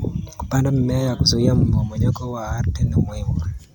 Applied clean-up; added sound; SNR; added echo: none; none; none; none.